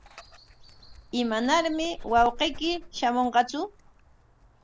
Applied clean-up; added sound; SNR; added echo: none; Dog; 16 dB; none.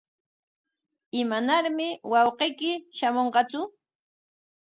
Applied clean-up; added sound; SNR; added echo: none; none; none; none.